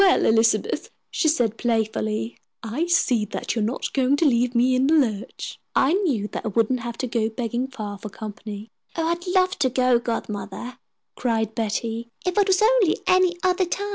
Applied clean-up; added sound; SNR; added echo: none; none; none; none.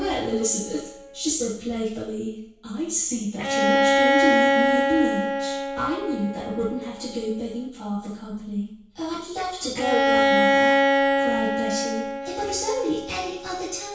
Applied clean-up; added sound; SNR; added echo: none; Bowed string instrument; -3 dB; reverberation time 0.6 s.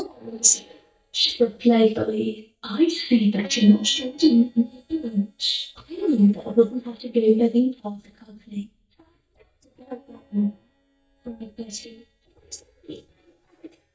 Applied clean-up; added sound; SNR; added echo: neural mask model DeepFilterNet 3.